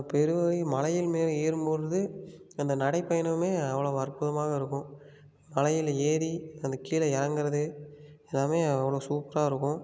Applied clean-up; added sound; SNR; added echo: none; none; none; none.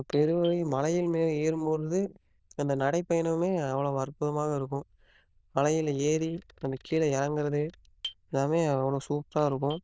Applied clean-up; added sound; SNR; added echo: neural diffusion model UNIVERSE++.